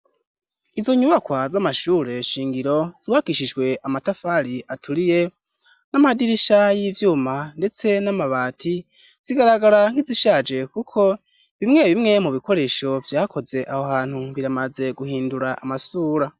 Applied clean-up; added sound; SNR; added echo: none; none; none; none.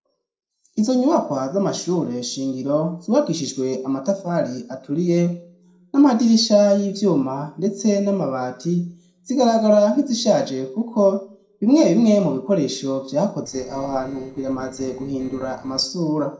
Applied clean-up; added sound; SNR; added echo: neural separator model SepFormer DNS4.